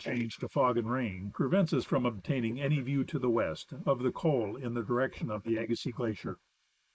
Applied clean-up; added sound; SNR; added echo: neural mask model Resemble Enhance denoiser.